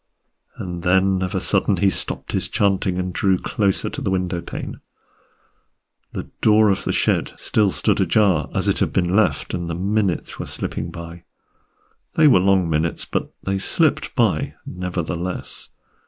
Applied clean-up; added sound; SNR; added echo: neural mask model Resemble Enhance denoiser.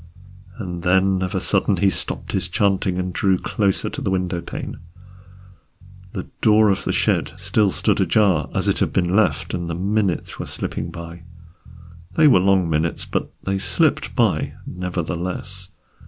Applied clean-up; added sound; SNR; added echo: none; Bass guitar; 19 dB; none.